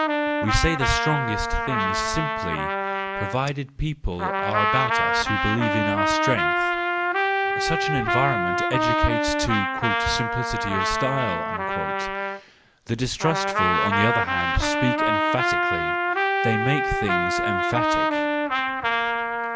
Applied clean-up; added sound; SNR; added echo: none; Trumpet; -4 dB; none.